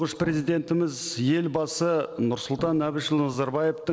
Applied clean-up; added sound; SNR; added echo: neural separator model SepFormer DNS4.